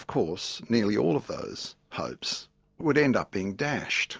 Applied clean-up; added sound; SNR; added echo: none; none; none; none.